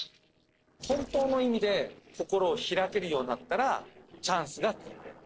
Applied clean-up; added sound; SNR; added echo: neural separator model SepFormer DNS4.